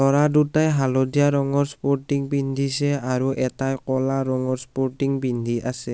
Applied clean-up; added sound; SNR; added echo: none; none; none; none.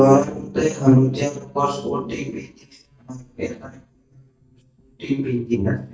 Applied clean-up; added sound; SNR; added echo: neural mask model DeepFilterNet 3.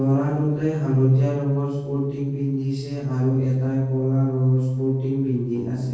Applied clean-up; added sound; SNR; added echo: neural separator model SepFormer DNS4.